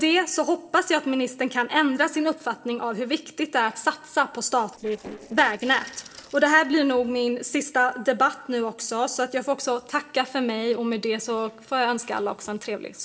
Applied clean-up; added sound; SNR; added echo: neural separator model SepFormer DNS4.